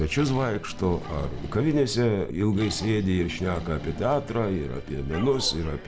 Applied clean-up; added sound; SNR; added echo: none; Accelerating, revving, vroom; 15 dB; none.